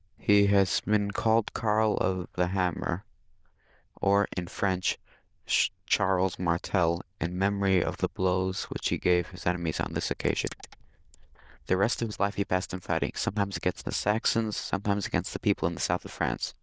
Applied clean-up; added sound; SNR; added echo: neural diffusion model UNIVERSE++.